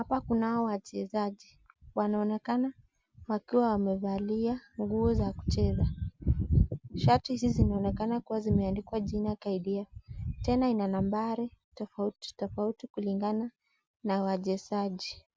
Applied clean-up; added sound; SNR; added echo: none; none; none; none.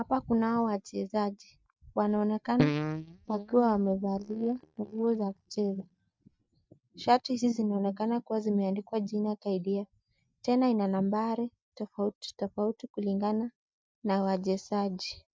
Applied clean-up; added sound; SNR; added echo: neural mask model DeepFilterNet 3.